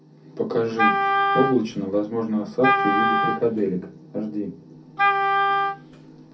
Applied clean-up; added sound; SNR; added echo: none; Wind instrument, woodwind instrument; -3 dB; reverberation time 0.3 s.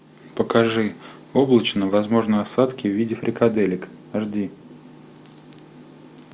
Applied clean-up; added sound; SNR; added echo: none; none; none; none.